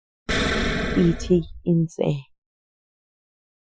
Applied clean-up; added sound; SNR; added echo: classical method Wiener filter.